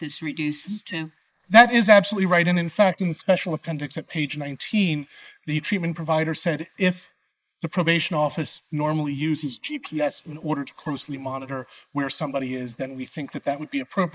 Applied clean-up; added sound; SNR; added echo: neural mask model Resemble Enhance denoiser.